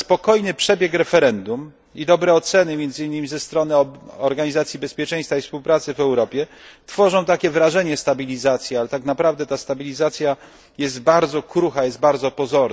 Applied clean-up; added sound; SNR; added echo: none; none; none; none.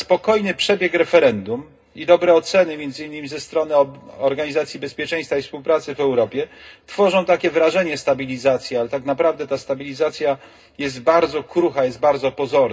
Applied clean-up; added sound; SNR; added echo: none; none; none; reverberation time 0.2 s.